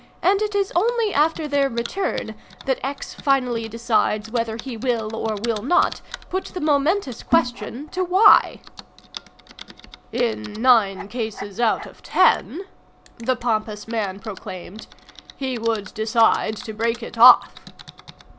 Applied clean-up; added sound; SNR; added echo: none; Typing; 16 dB; none.